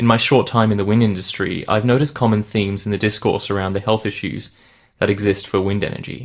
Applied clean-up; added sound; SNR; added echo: none; none; none; reverberation time 0.3 s.